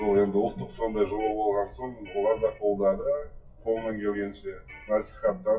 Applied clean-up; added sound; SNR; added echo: classical method WPE with log-MMSE.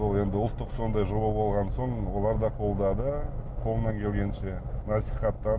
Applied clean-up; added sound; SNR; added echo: none; none; none; none.